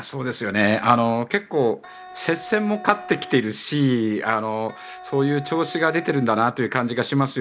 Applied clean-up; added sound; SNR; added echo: none; Wind instrument, woodwind instrument; 16 dB; none.